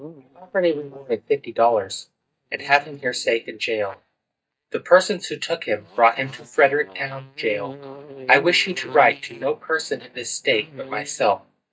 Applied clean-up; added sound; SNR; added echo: neural mask model DeepFilterNet 3.